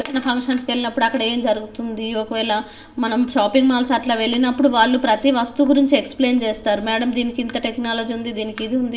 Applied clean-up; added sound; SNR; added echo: none; none; none; reverberation time 1.6 s.